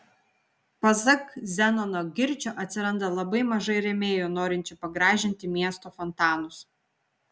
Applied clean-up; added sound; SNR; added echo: none; none; none; none.